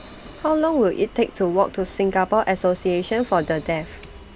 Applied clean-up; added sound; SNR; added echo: none; Vehicle; 19 dB; none.